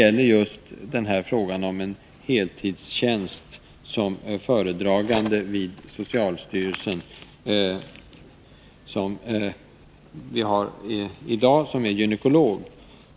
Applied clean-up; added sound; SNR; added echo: none; Cutlery, silverware; 14 dB; none.